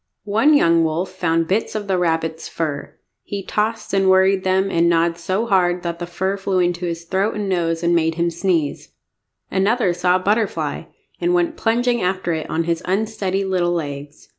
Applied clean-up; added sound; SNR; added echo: none; none; none; none.